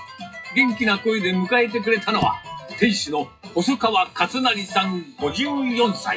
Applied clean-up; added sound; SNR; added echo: classical method WPE with log-MMSE.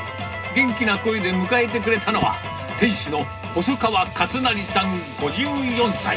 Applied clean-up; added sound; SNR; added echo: none; Fireworks / Boom; 18 dB; reverberation time 0.2 s.